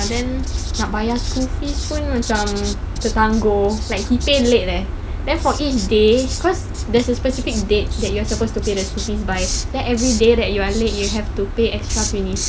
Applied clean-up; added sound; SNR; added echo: none; Writing; 13 dB; none.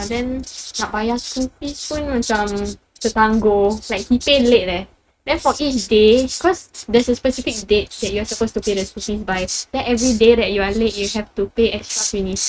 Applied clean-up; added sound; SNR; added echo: neural mask model RNNoise.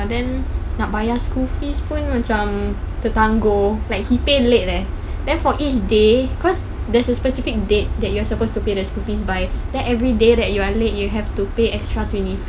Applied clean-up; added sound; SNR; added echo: none; none; none; none.